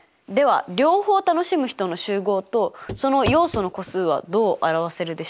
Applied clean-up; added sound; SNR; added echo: none; Walk, footsteps / Run / Wood; 10 dB; none.